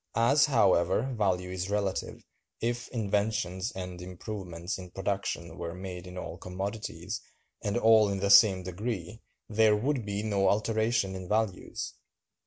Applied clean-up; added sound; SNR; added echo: none; none; none; none.